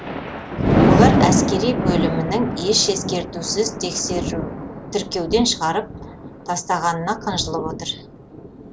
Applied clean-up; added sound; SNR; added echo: none; Thunder; -1 dB; none.